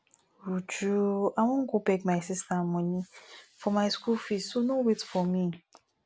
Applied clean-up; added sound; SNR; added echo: none; none; none; none.